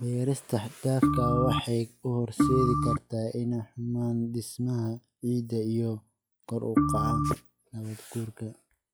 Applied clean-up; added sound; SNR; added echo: classical method log-MMSE.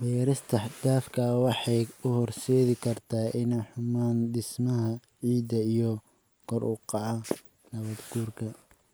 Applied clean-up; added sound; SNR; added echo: none; none; none; none.